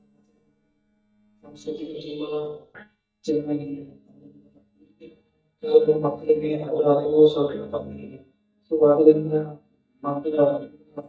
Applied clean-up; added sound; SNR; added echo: neural mask model DeepFilterNet 3.